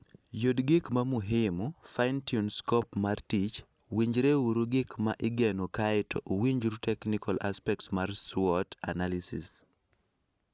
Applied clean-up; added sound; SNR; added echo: none; none; none; none.